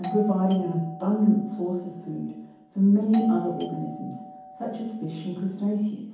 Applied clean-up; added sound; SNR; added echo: none; Doorbell; 15 dB; reverberation time 1.2 s.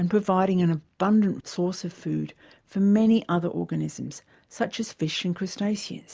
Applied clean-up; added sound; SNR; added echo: none; none; none; none.